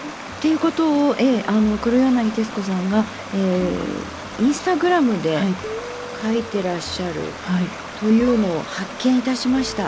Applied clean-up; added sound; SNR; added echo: none; Stream; 13 dB; none.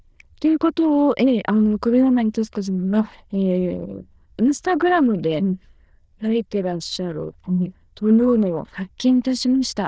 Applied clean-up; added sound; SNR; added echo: neural diffusion model UNIVERSE++.